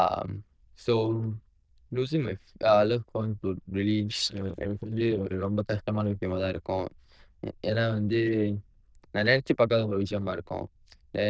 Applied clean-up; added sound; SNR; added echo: neural diffusion model UNIVERSE++.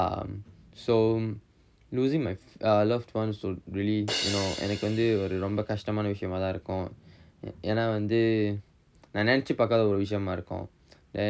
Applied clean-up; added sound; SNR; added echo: none; Crash cymbal; 8 dB; none.